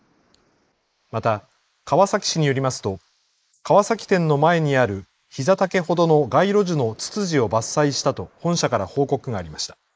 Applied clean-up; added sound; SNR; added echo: neural mask model Resemble Enhance denoiser.